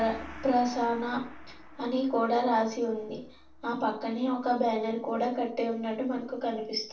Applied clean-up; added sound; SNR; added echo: none; Gong; 20 dB; reverberation time 0.4 s.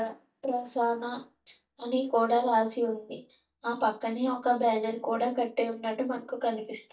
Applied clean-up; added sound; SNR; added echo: neural mask model DeepFilterNet 3.